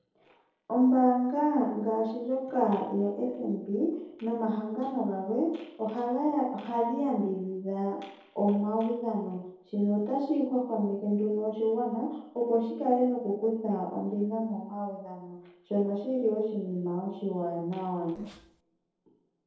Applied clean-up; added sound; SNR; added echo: neural separator model SepFormer DNS4.